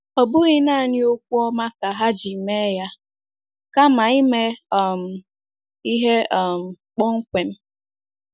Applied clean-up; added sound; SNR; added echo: none; none; none; none.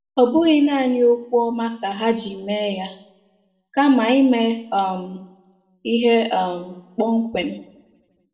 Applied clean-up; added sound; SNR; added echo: none; none; none; reverberation time 0.7 s.